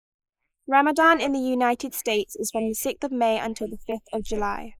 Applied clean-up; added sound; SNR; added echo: neural mask model Resemble Enhance denoiser.